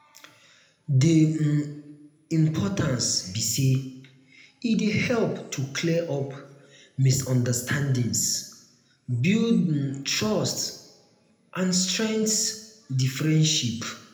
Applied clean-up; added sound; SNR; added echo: none; none; none; reverberation time 0.7 s.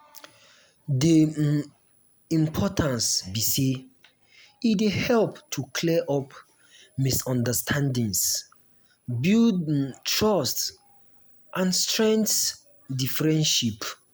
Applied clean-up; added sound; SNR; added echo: none; none; none; none.